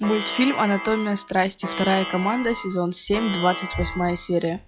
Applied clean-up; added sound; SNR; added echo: classical method log-MMSE.